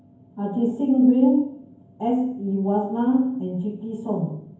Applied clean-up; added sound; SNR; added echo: none; none; none; reverberation time 0.9 s.